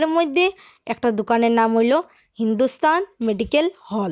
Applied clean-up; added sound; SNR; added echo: none; none; none; none.